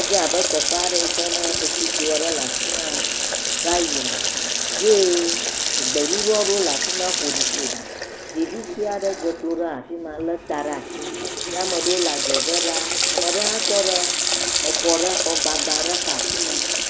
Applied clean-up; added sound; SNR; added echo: none; Water tap, faucet; -2 dB; none.